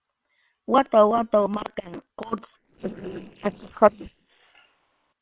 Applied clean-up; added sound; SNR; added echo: neural separator model SepFormer WHAM!.